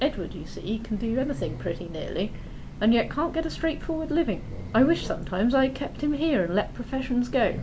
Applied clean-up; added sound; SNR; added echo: none; Train; 9 dB; none.